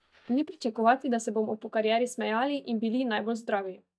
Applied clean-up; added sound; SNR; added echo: neural mask model DeepFilterNet 3.